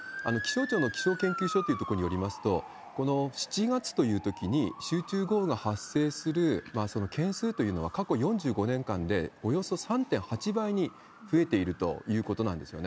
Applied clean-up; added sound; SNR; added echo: none; Motor vehicle (road) / Siren; 13 dB; none.